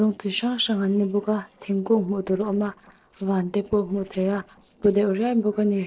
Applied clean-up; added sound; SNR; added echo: neural separator model SepFormer DNS4.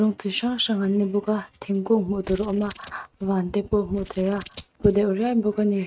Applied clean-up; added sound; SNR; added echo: neural mask model RNNoise.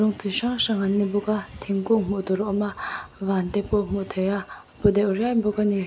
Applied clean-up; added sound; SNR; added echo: none; none; none; none.